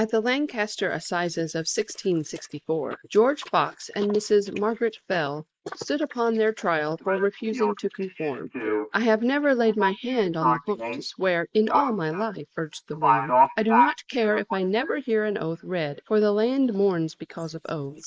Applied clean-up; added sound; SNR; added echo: neural mask model Resemble Enhance denoiser.